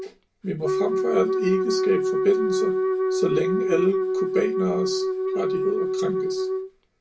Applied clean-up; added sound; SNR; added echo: none; Wind instrument, woodwind instrument; -3 dB; reverberation time 0.2 s.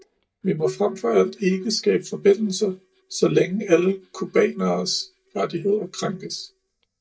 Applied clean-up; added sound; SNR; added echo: neural mask model DeepFilterNet 3.